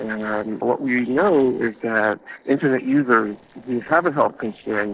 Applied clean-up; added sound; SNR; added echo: neural separator model SepFormer DNS4.